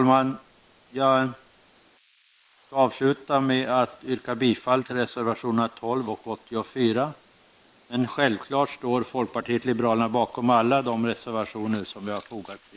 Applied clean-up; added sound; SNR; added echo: neural mask model Resemble Enhance denoiser.